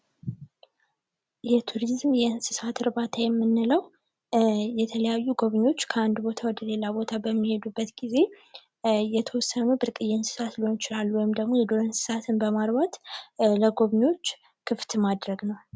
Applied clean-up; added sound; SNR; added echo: none; none; none; none.